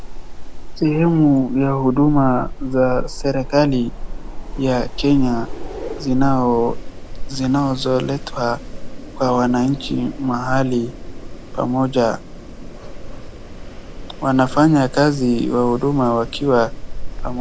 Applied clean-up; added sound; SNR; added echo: none; Wind; 7 dB; none.